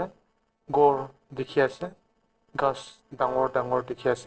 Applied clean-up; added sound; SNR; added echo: neural separator model SepFormer DNS4.